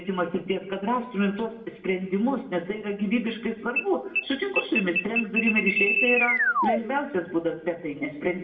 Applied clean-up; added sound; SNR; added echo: none; Alarm; -2 dB; reverberation time 0.6 s.